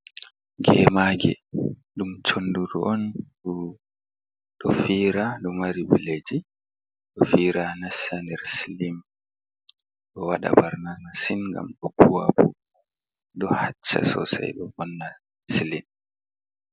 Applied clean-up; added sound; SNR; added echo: none; none; none; none.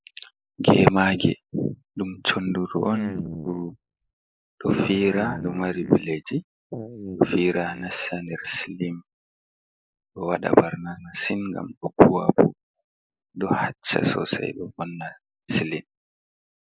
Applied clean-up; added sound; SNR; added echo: neural mask model Resemble Enhance denoiser.